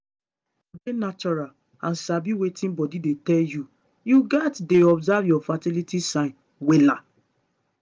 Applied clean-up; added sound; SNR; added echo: none; none; none; none.